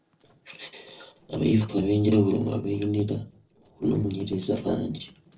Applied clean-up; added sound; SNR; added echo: neural separator model SepFormer DNS4.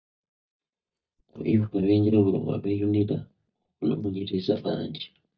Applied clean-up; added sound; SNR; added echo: neural mask model DeepFilterNet 3.